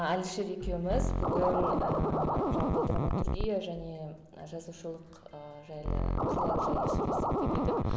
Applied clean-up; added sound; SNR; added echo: none; Scratching (performance technique); -5 dB; none.